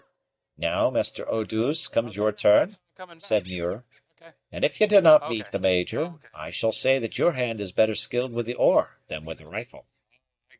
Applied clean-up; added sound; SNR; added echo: neural mask model DeepFilterNet 3.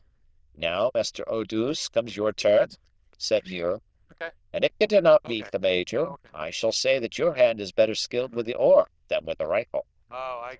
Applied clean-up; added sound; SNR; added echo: neural diffusion model UNIVERSE++.